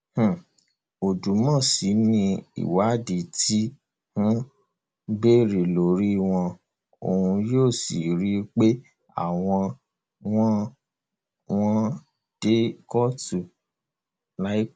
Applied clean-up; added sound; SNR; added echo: none; none; none; none.